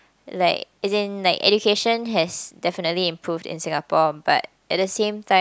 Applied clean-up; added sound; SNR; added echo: none; none; none; none.